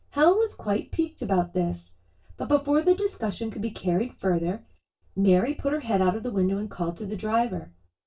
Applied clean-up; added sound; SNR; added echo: none; none; none; reverberation time 0.2 s.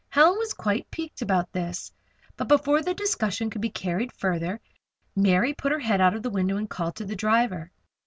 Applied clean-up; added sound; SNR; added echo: none; none; none; none.